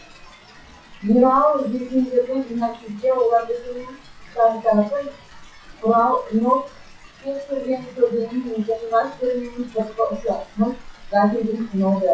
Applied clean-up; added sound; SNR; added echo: classical method WPE with log-MMSE.